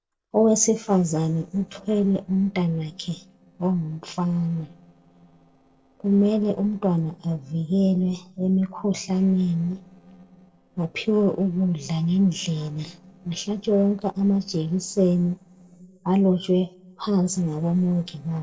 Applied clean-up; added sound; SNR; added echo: neural separator model SepFormer DNS4.